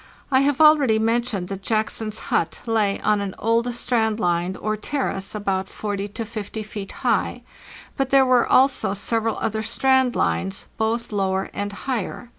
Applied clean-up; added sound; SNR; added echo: none; none; none; none.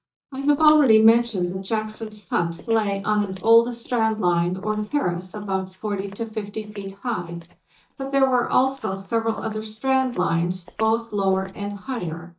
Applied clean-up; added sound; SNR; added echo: neural mask model DeepFilterNet 3.